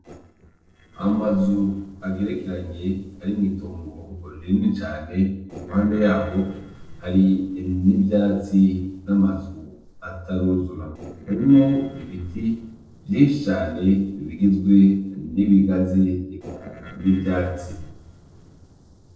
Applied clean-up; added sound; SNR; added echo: neural separator model SepFormer DNS4.